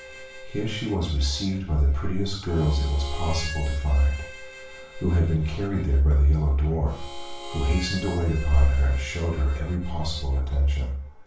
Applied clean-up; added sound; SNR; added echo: none; Harmonica; 18 dB; reverberation time 0.4 s.